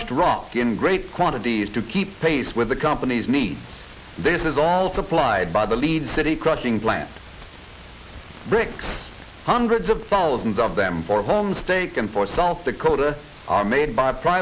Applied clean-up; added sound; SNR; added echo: none; none; none; none.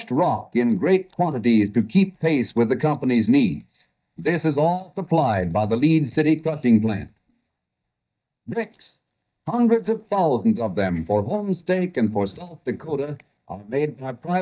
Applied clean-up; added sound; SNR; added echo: neural mask model DeepFilterNet 3.